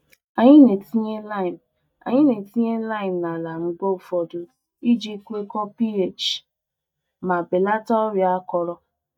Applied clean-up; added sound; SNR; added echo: neural mask model DeepFilterNet 3.